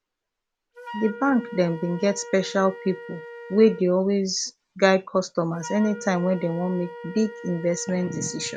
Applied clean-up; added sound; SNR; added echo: none; Wind instrument, woodwind instrument; 16 dB; none.